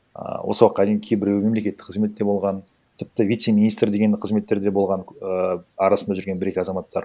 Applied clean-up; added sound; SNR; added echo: none; none; none; none.